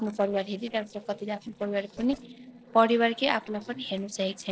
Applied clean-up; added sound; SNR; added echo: neural separator model SepFormer DNS4.